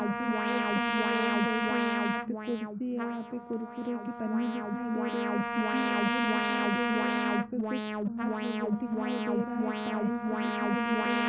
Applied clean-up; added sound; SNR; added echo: none; Trumpet + Alarm; -3 dB; none.